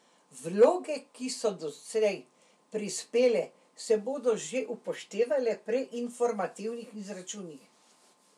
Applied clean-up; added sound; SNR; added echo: none; none; none; none.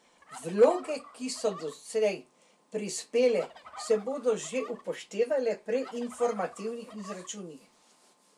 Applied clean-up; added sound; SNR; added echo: none; Fowl; 19 dB; none.